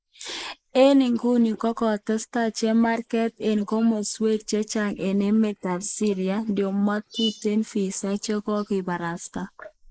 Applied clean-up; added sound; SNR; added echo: neural mask model Resemble Enhance denoiser.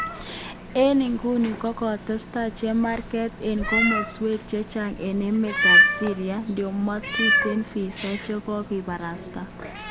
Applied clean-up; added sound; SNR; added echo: none; Meow; 1 dB; none.